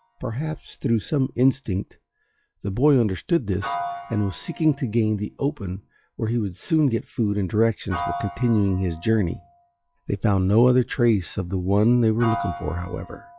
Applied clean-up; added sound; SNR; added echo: classical method log-MMSE.